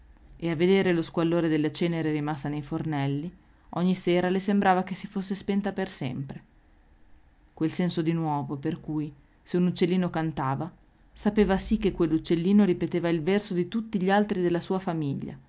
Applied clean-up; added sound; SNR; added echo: none; none; none; none.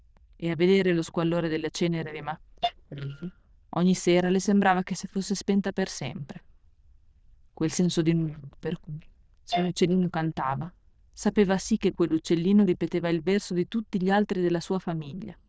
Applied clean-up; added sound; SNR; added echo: neural diffusion model UNIVERSE++.